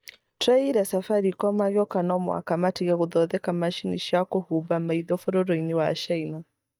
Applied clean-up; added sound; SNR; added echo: neural mask model DeepFilterNet 3.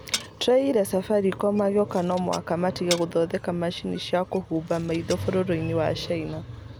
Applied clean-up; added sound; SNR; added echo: none; Glass; 14 dB; none.